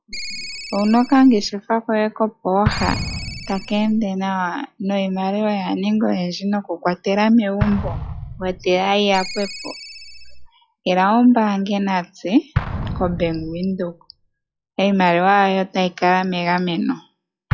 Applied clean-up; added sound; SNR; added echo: classical method log-MMSE.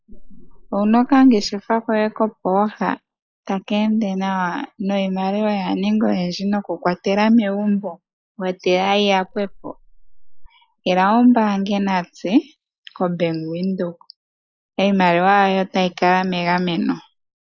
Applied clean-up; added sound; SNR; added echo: neural mask model Resemble Enhance denoiser.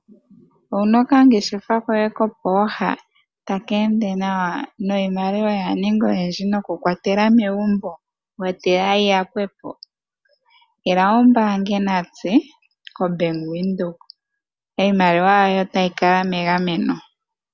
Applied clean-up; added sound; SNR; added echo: none; none; none; none.